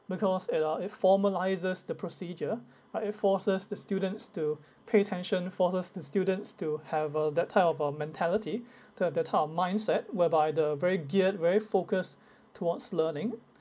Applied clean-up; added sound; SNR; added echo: none; none; none; none.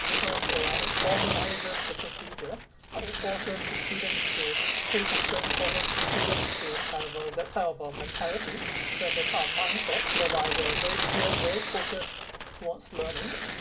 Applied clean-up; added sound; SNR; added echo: none; Tearing; -4 dB; reverberation time 0.2 s.